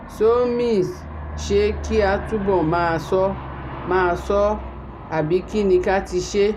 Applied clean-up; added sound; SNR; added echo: none; Aircraft; 11 dB; none.